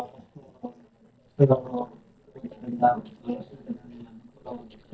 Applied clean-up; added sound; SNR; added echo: neural mask model DeepFilterNet 3.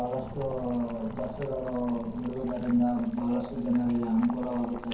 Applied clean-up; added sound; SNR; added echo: none; Boiling; 14 dB; reverberation time 0.6 s.